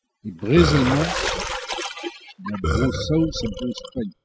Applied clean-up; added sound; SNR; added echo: classical method spectral subtraction.